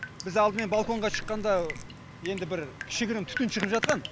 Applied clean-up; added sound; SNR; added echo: none; Squeak / Tools + Drip; 9 dB; none.